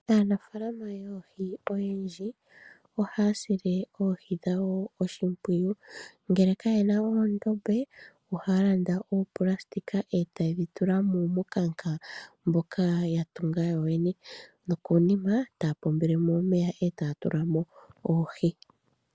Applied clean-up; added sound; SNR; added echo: none; none; none; none.